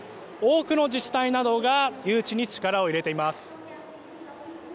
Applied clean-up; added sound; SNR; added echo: none; none; none; none.